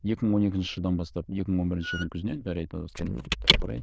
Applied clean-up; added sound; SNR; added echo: neural diffusion model UNIVERSE++.